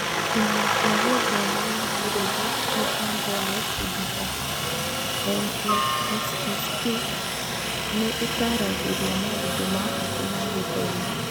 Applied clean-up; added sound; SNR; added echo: none; Aircraft; -5 dB; none.